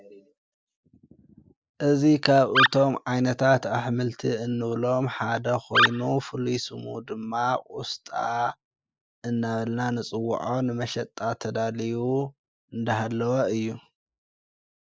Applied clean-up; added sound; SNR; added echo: neural mask model Resemble Enhance denoiser.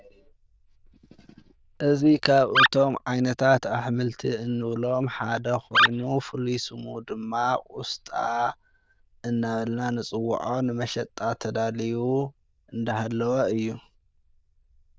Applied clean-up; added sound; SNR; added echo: neural diffusion model UNIVERSE++.